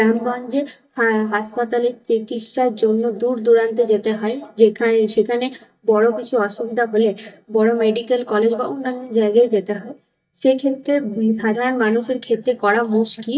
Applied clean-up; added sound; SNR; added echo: neural mask model DeepFilterNet 3.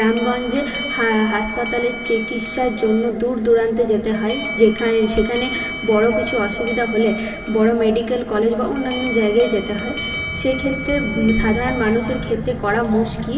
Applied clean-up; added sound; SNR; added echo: none; Alarm; 11 dB; reverberation time 2.3 s.